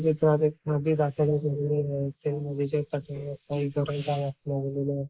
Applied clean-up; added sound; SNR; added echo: neural mask model Resemble Enhance denoiser.